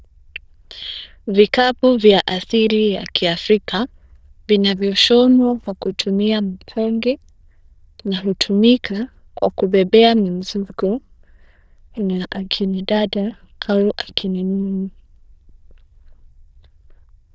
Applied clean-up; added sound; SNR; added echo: neural diffusion model UNIVERSE++.